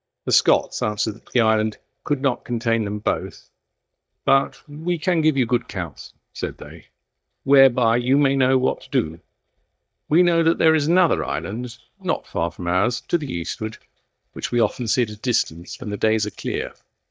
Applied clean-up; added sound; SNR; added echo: neural mask model DeepFilterNet 3.